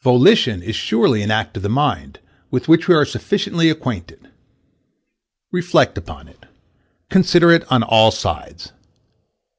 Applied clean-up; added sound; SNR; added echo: none; none; none; none.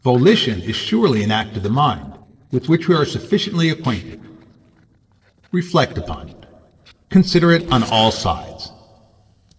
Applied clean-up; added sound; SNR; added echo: neural separator model SepFormer DNS4.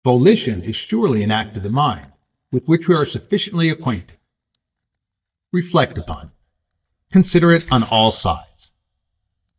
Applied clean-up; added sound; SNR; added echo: neural mask model DeepFilterNet 3.